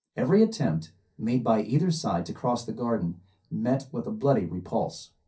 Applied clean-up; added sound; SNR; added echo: none; none; none; reverberation time 0.3 s.